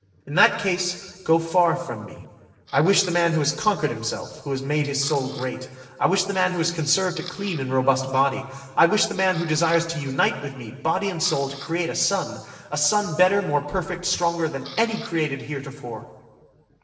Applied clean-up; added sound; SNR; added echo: neural separator model SepFormer DNS4.